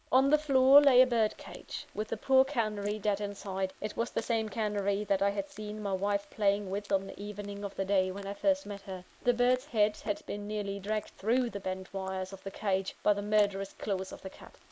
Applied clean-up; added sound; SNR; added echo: neural mask model Resemble Enhance denoiser.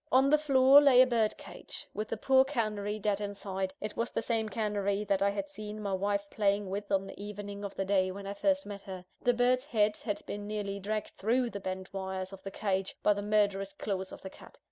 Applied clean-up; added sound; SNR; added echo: none; none; none; none.